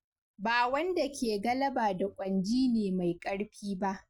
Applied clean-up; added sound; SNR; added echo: neural mask model RNNoise.